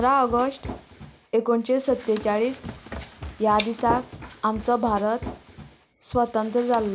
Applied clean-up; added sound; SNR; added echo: none; Tick + Run; 12 dB; none.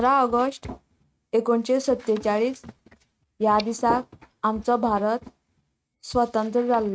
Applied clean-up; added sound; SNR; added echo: neural mask model RNNoise.